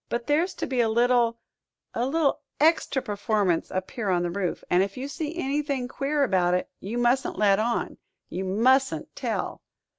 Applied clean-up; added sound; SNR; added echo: none; none; none; none.